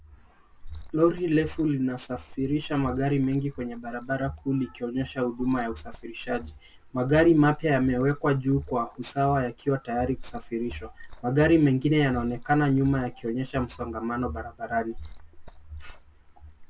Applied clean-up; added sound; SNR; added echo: none; Liquid; 17 dB; none.